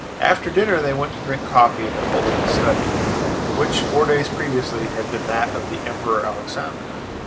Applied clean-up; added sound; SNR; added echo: none; Ocean; 2 dB; none.